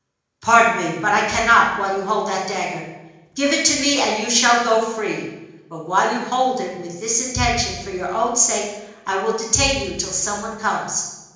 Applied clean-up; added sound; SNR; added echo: none; none; none; reverberation time 1.0 s.